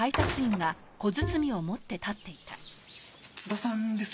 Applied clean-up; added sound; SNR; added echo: none; Bowed string instrument; 4 dB; none.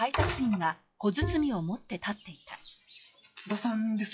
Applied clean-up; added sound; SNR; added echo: classical method log-MMSE.